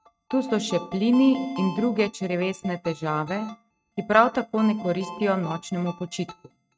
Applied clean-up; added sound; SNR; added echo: neural mask model RNNoise.